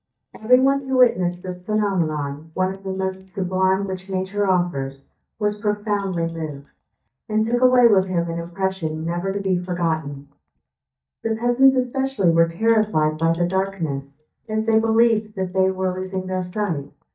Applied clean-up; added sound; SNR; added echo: neural mask model DeepFilterNet 3.